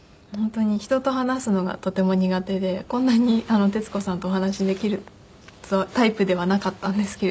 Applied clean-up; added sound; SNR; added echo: none; none; none; none.